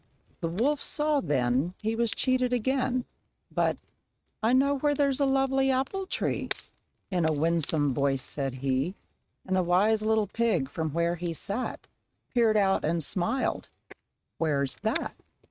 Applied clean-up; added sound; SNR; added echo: neural mask model RNNoise.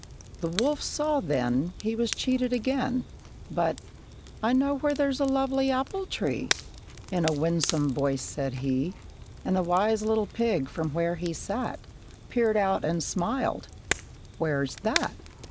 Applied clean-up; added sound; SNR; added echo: none; Crackle; 12 dB; none.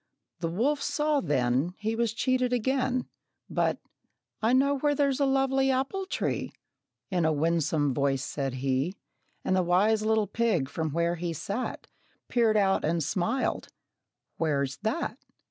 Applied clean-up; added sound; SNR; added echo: none; none; none; none.